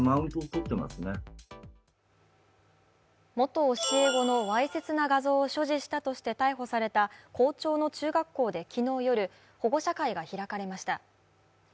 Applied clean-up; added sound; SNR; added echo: none; none; none; none.